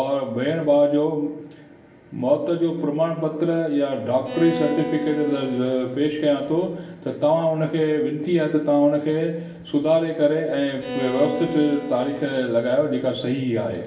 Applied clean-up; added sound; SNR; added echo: none; Bowed string instrument; 10 dB; reverberation time 0.8 s.